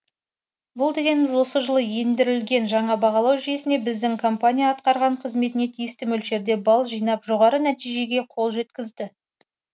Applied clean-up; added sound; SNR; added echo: none; none; none; none.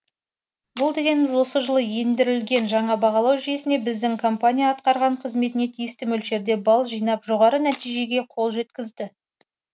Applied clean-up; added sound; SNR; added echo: none; Tools; 20 dB; none.